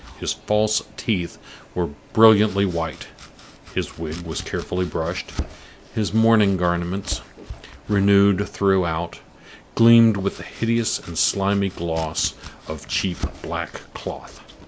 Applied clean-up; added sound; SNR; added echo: none; Domestic sounds, home sounds; 17 dB; none.